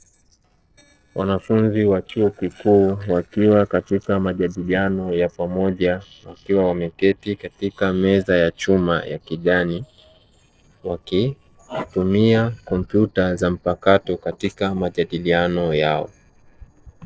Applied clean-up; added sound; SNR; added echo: neural separator model SepFormer DNS4.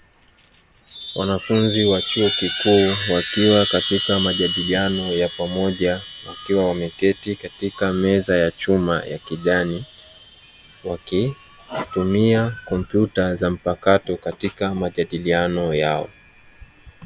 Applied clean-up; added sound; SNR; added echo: none; Chime; 6 dB; none.